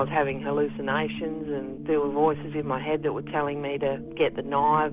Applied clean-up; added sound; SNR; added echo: none; none; none; none.